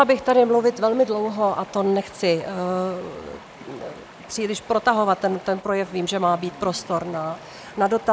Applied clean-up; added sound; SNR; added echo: none; Stream; 20 dB; none.